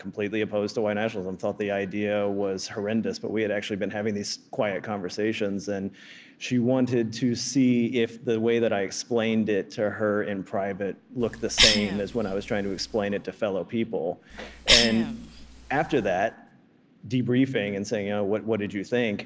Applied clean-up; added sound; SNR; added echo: none; Cough; 2 dB; none.